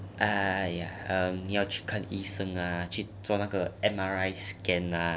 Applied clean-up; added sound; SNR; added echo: none; none; none; none.